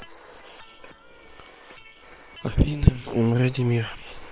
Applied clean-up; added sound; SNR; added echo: neural separator model SepFormer WHAM!.